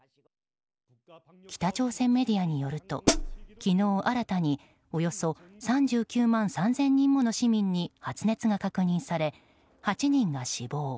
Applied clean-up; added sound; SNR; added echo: none; Hi-hat; -1 dB; none.